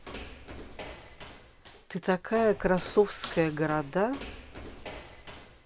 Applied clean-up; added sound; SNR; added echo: none; Walk, footsteps; 13 dB; none.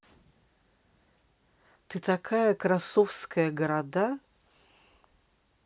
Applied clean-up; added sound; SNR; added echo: none; none; none; none.